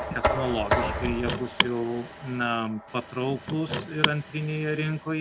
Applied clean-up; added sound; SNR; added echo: none; Knock + Car; 1 dB; none.